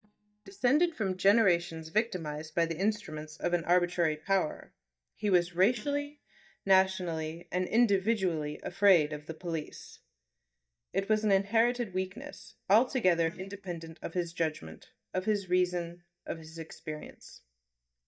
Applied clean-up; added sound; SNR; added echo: neural mask model DeepFilterNet 3.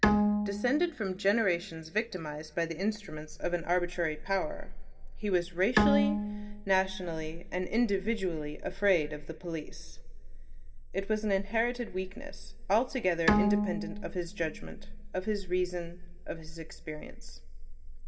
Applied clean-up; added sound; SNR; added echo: none; Bowed string instrument; 1 dB; reverberation time 1.0 s.